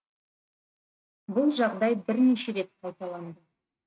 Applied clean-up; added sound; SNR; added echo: neural mask model RNNoise.